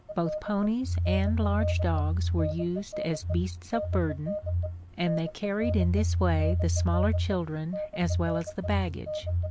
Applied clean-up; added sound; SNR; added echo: none; Telephone; -2 dB; none.